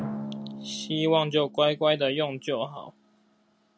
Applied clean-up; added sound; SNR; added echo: none; Drum; 13 dB; none.